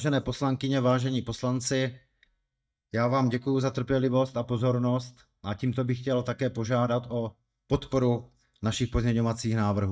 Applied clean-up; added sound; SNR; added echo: neural mask model DeepFilterNet 3.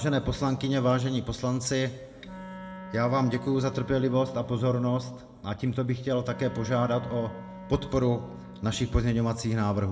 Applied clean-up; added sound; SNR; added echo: none; Wind instrument, woodwind instrument; 17 dB; reverberation time 0.7 s.